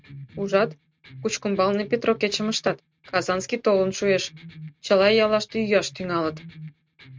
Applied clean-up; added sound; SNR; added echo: neural mask model RNNoise.